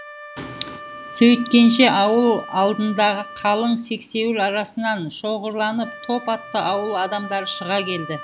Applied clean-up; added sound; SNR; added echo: none; Wind instrument, woodwind instrument; 16 dB; none.